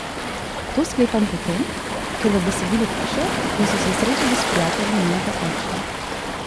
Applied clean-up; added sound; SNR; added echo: none; Waves, surf; 0 dB; none.